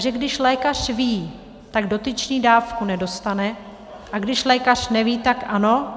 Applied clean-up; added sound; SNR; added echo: none; none; none; none.